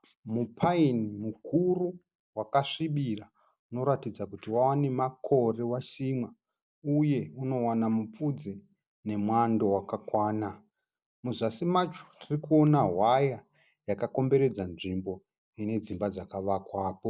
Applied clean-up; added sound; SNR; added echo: none; none; none; none.